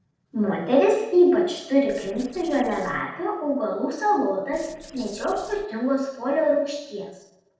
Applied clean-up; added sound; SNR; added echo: neural separator model SepFormer DNS4.